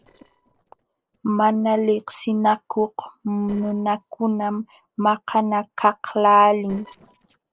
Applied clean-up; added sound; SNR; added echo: neural separator model SepFormer DNS4.